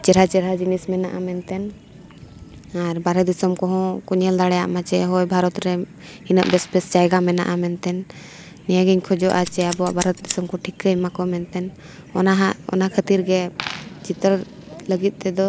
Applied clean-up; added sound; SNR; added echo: none; Coin (dropping) + Scissors; 13 dB; none.